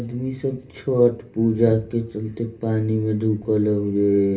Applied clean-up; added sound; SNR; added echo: none; none; none; reverberation time 0.3 s.